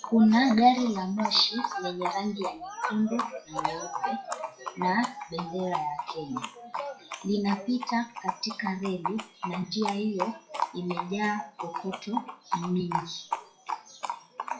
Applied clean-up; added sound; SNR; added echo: classical method WPE with log-MMSE.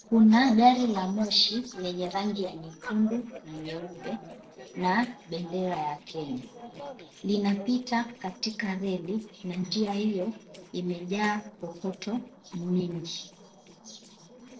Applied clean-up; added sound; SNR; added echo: neural separator model SepFormer DNS4.